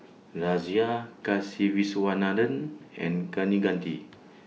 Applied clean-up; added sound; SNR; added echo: none; none; none; none.